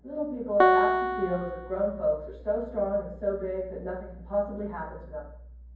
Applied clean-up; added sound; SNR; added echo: none; Piano; -2 dB; reverberation time 0.9 s.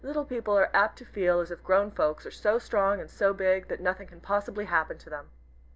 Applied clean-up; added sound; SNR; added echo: none; none; none; none.